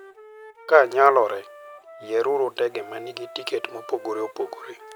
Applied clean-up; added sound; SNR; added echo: none; Wind instrument, woodwind instrument; 19 dB; none.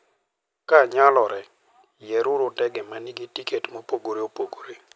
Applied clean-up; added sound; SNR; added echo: none; none; none; none.